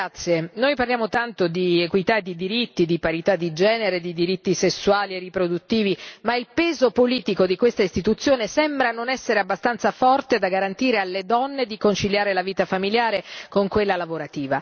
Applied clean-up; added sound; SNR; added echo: none; none; none; none.